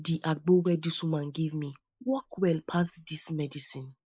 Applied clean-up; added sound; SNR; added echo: neural mask model Resemble Enhance denoiser.